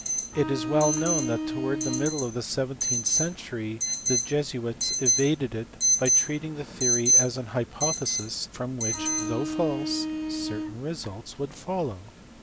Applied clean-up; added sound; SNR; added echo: none; Bowed string instrument + Alarm; -1 dB; none.